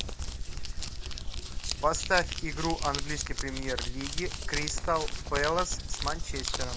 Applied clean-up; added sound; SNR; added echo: none; Crumpling, crinkling; -1 dB; none.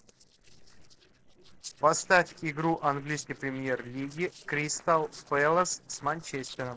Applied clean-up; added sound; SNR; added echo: neural separator model SepFormer DNS4.